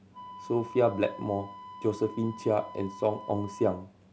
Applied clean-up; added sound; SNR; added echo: none; Wind instrument, woodwind instrument; 15 dB; none.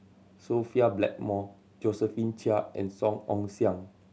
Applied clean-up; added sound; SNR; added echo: none; none; none; none.